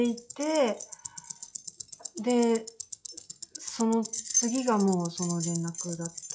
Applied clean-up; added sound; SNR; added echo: classical method log-MMSE.